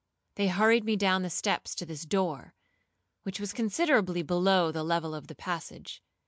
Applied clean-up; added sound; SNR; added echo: none; none; none; none.